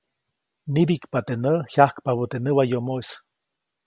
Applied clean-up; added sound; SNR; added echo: none; none; none; none.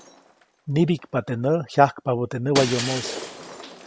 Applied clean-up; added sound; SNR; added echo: none; Shatter; 11 dB; none.